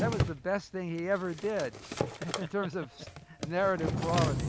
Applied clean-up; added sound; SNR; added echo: none; Drawer open or close; 2 dB; none.